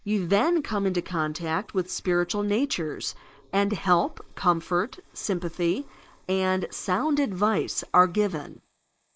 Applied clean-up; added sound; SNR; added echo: neural mask model Resemble Enhance denoiser.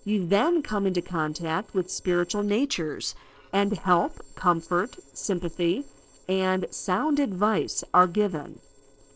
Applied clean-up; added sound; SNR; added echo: neural separator model SepFormer DNS4.